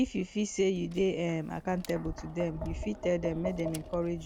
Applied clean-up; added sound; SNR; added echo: none; Tap; 11 dB; none.